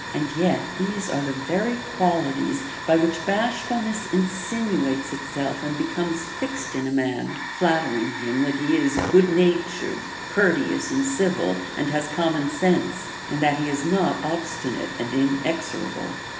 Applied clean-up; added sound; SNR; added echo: none; Hiss / Fire; 9 dB; reverberation time 1.1 s.